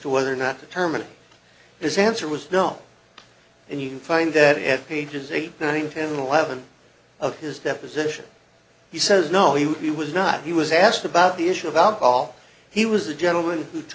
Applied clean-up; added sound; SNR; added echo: none; none; none; none.